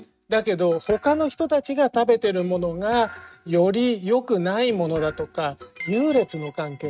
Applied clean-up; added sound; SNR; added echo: neural mask model RNNoise.